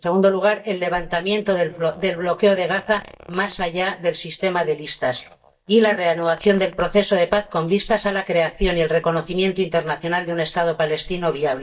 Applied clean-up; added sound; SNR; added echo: neural mask model DeepFilterNet 3.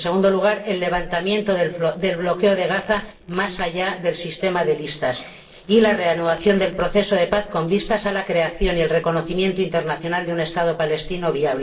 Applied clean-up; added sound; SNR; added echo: neural separator model SepFormer DNS4.